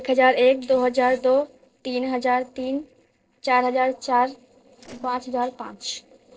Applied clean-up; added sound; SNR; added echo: neural separator model SepFormer DNS4.